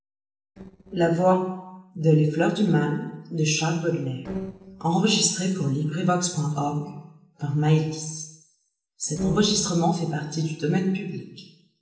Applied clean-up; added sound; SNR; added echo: neural separator model SepFormer DNS4.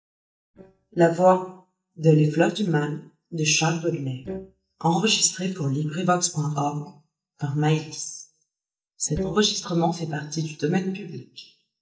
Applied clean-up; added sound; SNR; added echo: neural mask model DeepFilterNet 3.